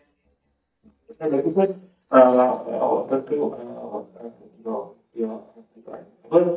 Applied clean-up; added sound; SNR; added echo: neural mask model DeepFilterNet 3.